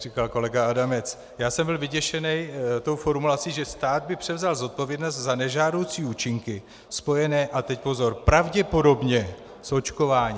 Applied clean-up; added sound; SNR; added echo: none; none; none; none.